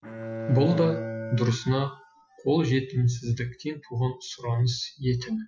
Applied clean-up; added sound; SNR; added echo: classical method Wiener filter.